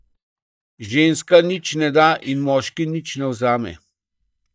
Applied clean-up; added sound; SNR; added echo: neural mask model DeepFilterNet 3.